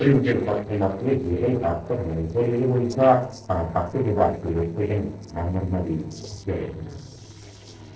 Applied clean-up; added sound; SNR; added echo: neural separator model SepFormer DNS4.